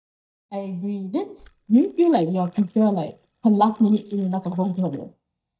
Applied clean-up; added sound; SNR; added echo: neural mask model DeepFilterNet 3.